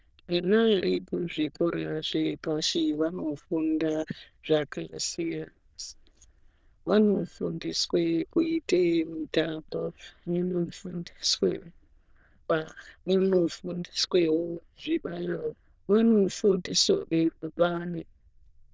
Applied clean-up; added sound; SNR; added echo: neural diffusion model UNIVERSE++.